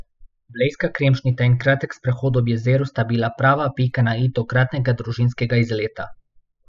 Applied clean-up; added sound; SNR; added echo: classical method spectral subtraction.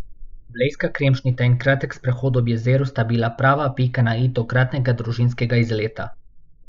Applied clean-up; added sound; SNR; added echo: neural mask model Resemble Enhance denoiser.